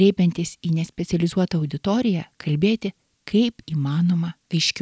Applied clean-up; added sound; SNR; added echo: none; none; none; none.